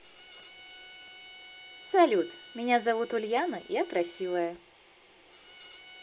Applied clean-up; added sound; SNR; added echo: none; Bowed string instrument; 20 dB; none.